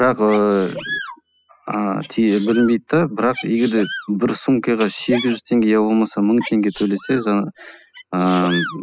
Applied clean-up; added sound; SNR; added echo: classical method spectral subtraction.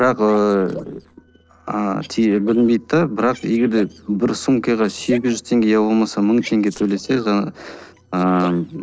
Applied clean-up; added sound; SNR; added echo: neural separator model SepFormer DNS4.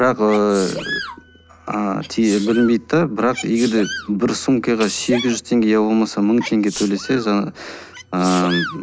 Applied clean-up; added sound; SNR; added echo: none; Sneeze; 13 dB; none.